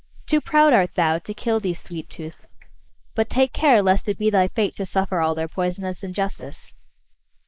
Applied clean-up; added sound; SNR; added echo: neural mask model Resemble Enhance denoiser.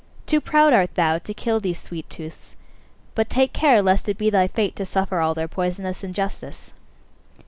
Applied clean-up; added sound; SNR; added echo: none; none; none; none.